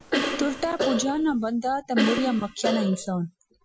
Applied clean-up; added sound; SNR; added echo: classical method Wiener filter.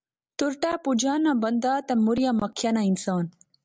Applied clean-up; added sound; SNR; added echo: none; none; none; none.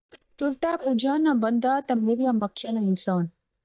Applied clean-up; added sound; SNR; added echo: neural mask model DeepFilterNet 3.